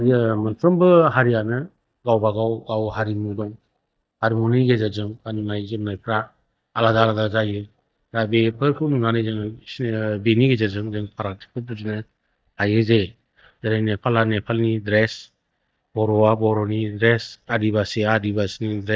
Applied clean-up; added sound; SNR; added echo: neural mask model DeepFilterNet 3.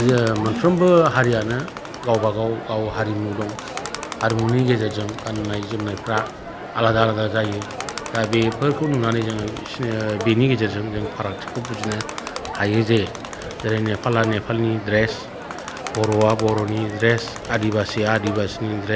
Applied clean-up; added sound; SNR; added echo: none; Crowd; 10 dB; none.